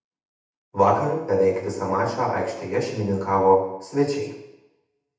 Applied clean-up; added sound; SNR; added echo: none; none; none; reverberation time 0.8 s.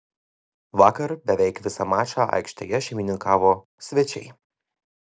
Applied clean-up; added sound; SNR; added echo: none; none; none; none.